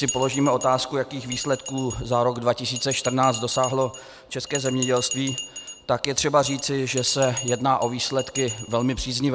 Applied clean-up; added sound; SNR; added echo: none; Bell; 11 dB; none.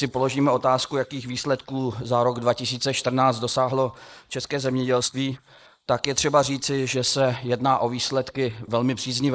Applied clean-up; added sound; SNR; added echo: neural mask model Resemble Enhance denoiser.